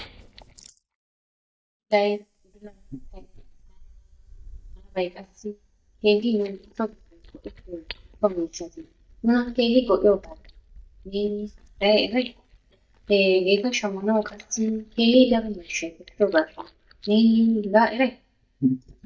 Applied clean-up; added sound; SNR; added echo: neural mask model DeepFilterNet 3.